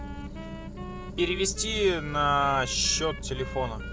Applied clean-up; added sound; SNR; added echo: none; Wind instrument, woodwind instrument; 15 dB; none.